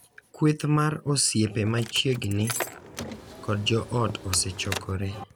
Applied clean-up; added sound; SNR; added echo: none; Car; 11 dB; none.